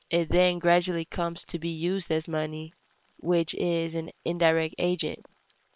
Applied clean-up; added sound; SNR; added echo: neural separator model SepFormer WHAM!.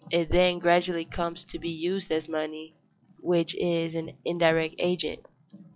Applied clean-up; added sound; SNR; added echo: classical method log-MMSE.